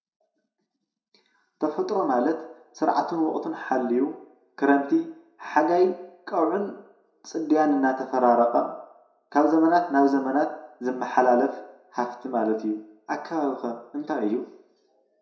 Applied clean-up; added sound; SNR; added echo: none; none; none; reverberation time 0.5 s.